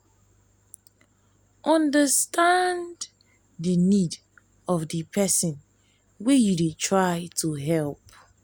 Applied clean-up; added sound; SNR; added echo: none; none; none; none.